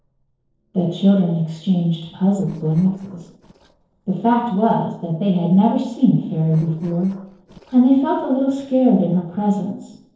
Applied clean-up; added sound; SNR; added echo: neural separator model SepFormer DNS4.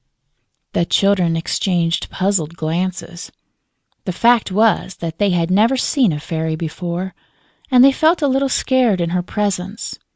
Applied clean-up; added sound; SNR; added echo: none; none; none; none.